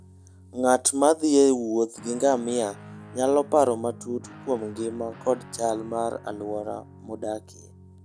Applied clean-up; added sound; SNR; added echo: none; Guitar; 19 dB; none.